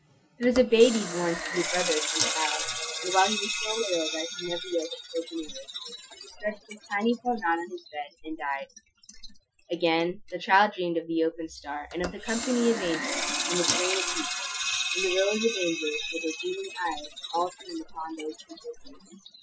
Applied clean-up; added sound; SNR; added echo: classical method Wiener filter.